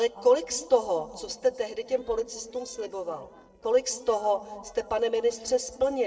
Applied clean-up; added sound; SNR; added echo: neural separator model SepFormer DNS4.